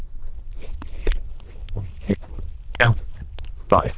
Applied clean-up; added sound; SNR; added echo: neural diffusion model UNIVERSE++.